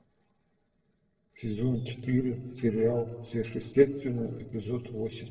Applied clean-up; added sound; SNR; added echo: neural separator model SepFormer DNS4.